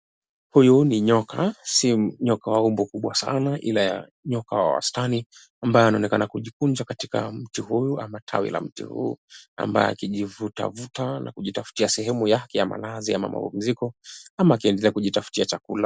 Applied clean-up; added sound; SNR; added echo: none; none; none; none.